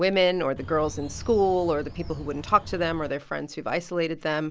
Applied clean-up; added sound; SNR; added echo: none; Bird; 13 dB; none.